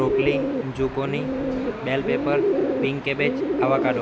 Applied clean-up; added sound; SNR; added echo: none; Bird; -1 dB; none.